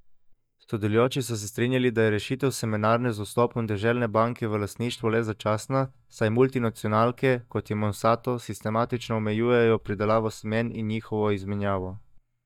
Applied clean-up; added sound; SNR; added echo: neural mask model DeepFilterNet 3.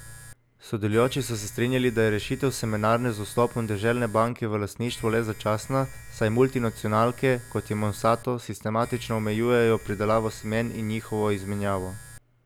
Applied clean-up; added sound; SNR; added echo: none; Domestic sounds, home sounds; 18 dB; none.